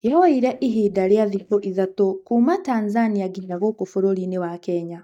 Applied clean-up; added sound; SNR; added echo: neural mask model DeepFilterNet 3.